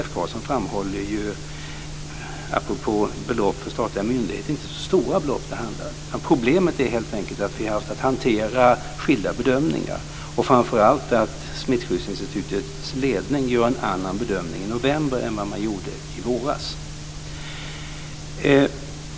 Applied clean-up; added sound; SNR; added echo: none; none; none; none.